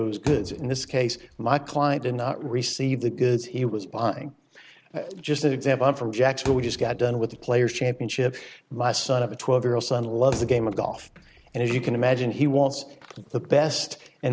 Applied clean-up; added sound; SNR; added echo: none; Thump, thud; 15 dB; none.